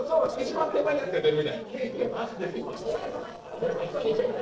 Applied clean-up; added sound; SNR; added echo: neural separator model SepFormer DNS4.